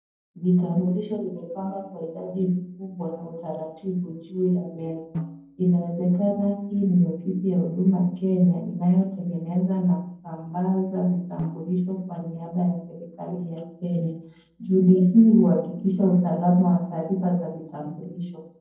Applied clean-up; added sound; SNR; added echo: neural separator model SepFormer DNS4.